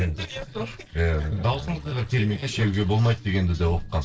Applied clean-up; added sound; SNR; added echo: neural separator model SepFormer DNS4.